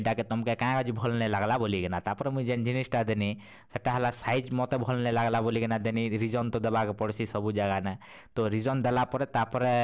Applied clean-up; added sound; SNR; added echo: none; none; none; none.